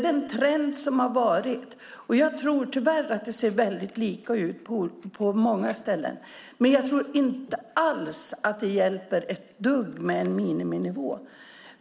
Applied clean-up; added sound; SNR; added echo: none; none; none; none.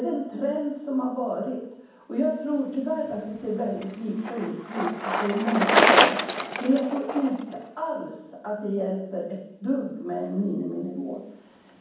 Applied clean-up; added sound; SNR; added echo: none; Bicycle; 1 dB; reverberation time 1.2 s.